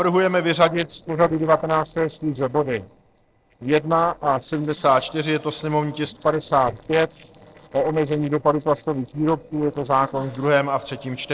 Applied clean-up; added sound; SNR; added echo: neural separator model SepFormer DNS4.